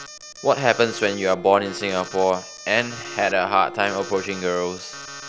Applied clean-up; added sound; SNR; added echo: none; Bowed string instrument + Alarm; 14 dB; none.